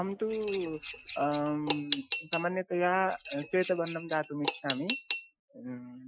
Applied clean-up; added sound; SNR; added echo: classical method Wiener filter.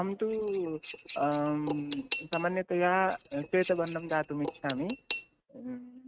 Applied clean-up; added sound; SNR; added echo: neural mask model RNNoise.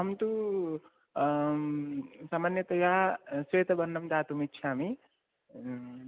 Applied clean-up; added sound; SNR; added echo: none; none; none; none.